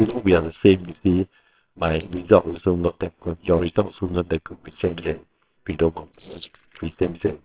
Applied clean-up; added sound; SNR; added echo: neural separator model SepFormer WHAMR!.